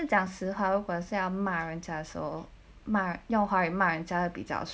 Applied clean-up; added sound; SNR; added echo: none; none; none; none.